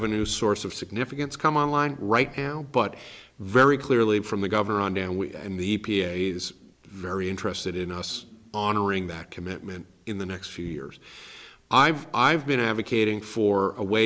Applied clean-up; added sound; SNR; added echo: none; none; none; none.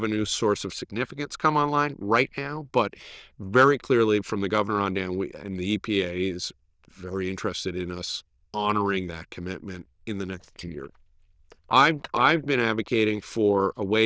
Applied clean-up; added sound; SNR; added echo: neural diffusion model UNIVERSE++.